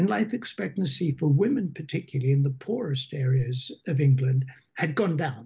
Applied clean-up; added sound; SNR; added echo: none; none; none; none.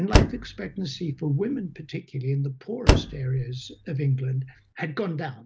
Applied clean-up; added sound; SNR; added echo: none; Slam; -2 dB; none.